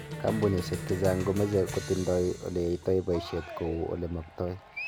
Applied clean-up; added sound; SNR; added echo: none; Cheering; 10 dB; none.